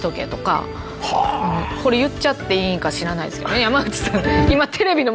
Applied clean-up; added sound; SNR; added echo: none; none; none; none.